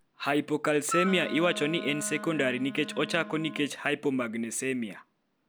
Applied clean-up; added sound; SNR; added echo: none; Wind instrument, woodwind instrument; 9 dB; none.